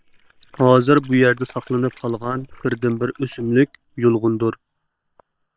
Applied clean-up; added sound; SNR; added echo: neural separator model SepFormer WHAM!.